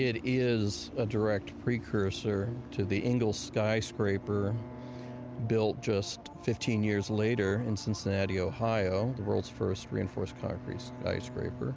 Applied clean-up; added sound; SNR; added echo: none; Bowed string instrument; 18 dB; none.